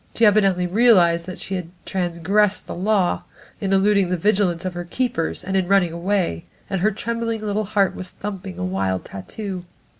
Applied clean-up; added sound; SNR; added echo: none; none; none; none.